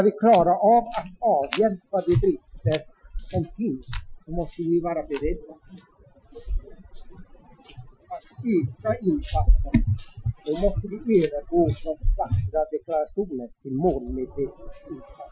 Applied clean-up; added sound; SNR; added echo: classical method Wiener filter.